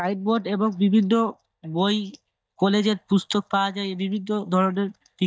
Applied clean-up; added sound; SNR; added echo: neural mask model DeepFilterNet 3.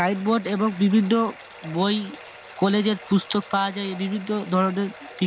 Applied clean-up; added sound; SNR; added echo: none; Bathtub (filling or washing); 18 dB; none.